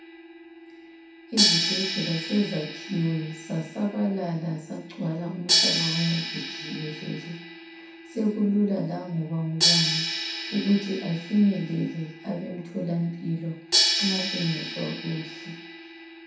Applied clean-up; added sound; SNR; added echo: none; Crash cymbal; 1 dB; reverberation time 0.6 s.